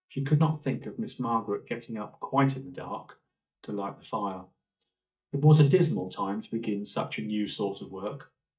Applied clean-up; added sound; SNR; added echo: neural mask model DeepFilterNet 3.